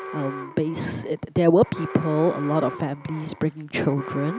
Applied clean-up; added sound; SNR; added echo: none; Alarm; 13 dB; none.